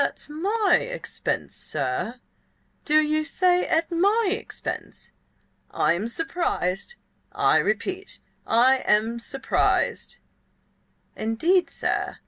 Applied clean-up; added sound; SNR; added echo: none; none; none; none.